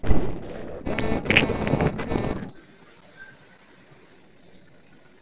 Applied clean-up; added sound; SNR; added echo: neural separator model SepFormer DNS4.